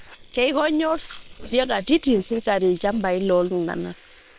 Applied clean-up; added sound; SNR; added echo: neural separator model SepFormer WHAM!.